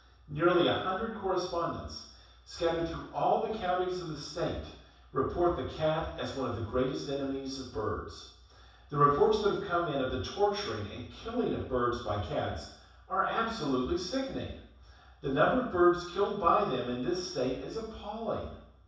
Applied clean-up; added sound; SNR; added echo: none; none; none; reverberation time 0.7 s.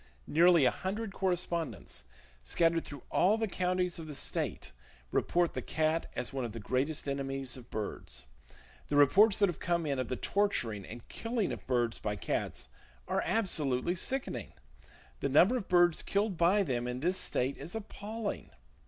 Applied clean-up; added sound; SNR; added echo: none; none; none; none.